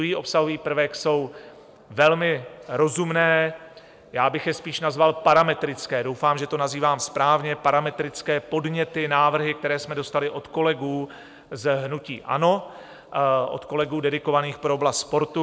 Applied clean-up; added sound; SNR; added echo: none; none; none; none.